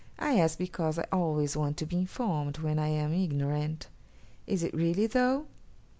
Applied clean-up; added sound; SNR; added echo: none; none; none; none.